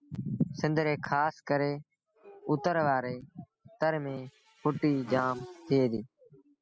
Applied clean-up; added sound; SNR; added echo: classical method spectral subtraction.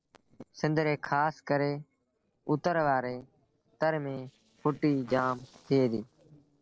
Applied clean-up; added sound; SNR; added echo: neural separator model SepFormer DNS4.